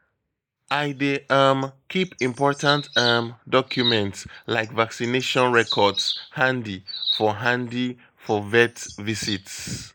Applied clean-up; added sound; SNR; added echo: neural mask model Resemble Enhance denoiser.